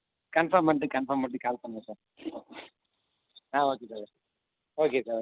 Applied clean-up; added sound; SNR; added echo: none; none; none; none.